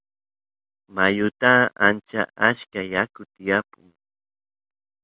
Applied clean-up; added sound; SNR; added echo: none; none; none; none.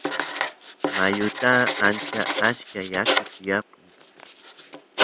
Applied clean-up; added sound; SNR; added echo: none; Writing; 0 dB; none.